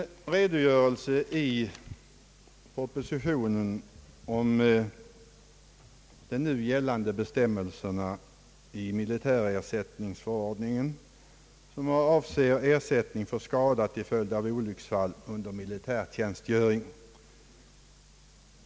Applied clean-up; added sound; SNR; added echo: none; none; none; none.